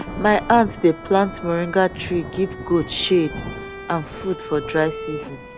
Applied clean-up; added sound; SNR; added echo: none; Thunder / Rain + Bowed string instrument; 11 dB; none.